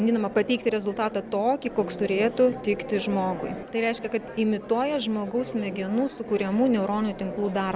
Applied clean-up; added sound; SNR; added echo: none; none; none; none.